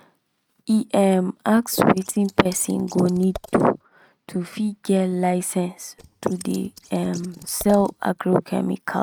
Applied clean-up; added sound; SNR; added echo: neural mask model RNNoise.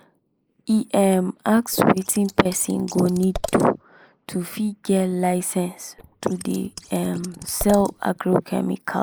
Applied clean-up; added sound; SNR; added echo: neural mask model Resemble Enhance denoiser.